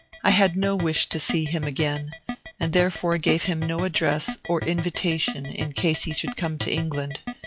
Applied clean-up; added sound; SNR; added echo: classical method log-MMSE.